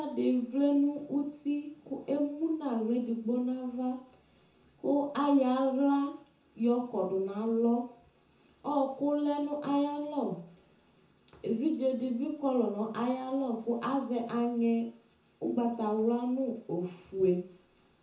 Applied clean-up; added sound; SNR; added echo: none; none; none; reverberation time 0.6 s.